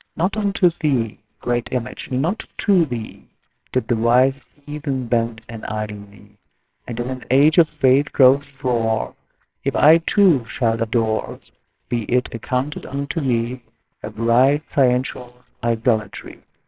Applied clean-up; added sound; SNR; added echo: neural separator model SepFormer WHAMR!.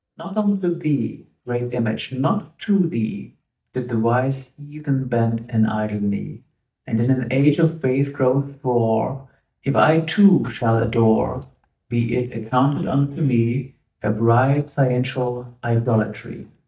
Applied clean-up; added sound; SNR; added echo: neural mask model DeepFilterNet 3.